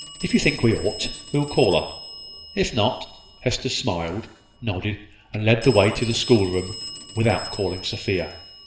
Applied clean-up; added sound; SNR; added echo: none; Telephone; 15 dB; reverberation time 2.1 s.